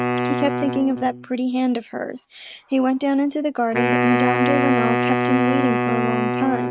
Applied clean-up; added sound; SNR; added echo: neural mask model RNNoise.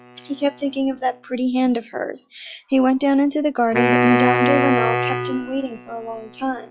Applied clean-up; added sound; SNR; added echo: classical method log-MMSE.